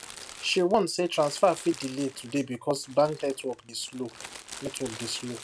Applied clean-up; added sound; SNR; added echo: none; Crumpling, crinkling; 16 dB; none.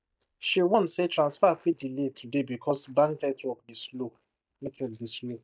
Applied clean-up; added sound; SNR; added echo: neural mask model DeepFilterNet 3.